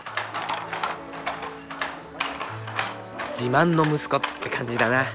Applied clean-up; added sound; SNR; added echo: none; none; none; none.